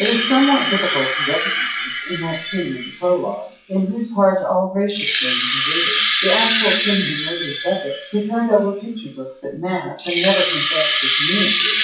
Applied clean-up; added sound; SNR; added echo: classical method WPE with log-MMSE.